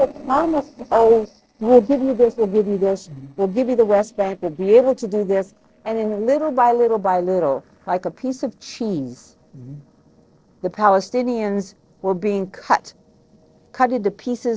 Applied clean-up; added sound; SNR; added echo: neural separator model SepFormer DNS4.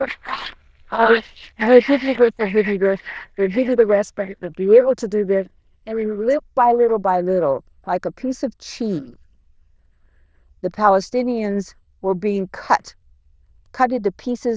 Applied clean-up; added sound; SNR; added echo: neural diffusion model UNIVERSE++.